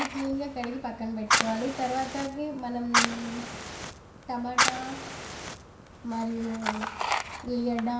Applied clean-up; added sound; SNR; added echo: none; Fire; -1 dB; reverberation time 0.5 s.